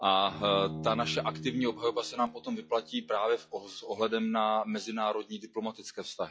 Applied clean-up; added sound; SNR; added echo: classical method log-MMSE.